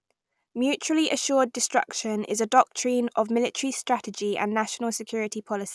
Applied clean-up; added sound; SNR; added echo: none; none; none; none.